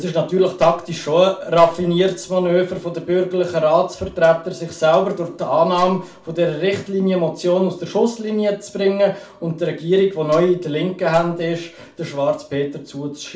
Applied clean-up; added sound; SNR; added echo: none; none; none; reverberation time 0.3 s.